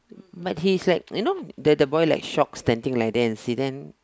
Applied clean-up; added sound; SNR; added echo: none; none; none; none.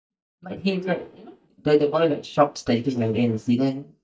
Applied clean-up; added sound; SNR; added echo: neural mask model DeepFilterNet 3.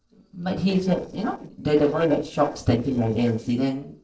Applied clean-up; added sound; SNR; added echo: neural separator model SepFormer DNS4.